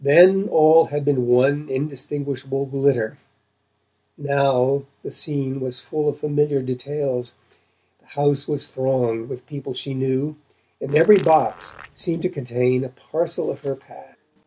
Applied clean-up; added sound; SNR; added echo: none; Fart; 19 dB; none.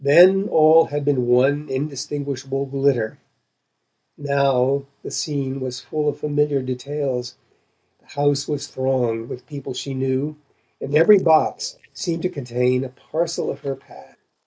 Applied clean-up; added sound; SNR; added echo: neural mask model Resemble Enhance denoiser.